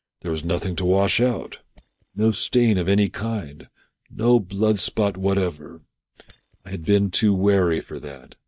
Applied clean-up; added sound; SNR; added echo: neural mask model DeepFilterNet 3.